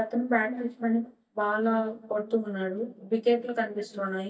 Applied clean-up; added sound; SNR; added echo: neural mask model DeepFilterNet 3.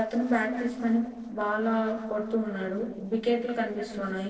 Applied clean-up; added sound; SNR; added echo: neural separator model SepFormer DNS4.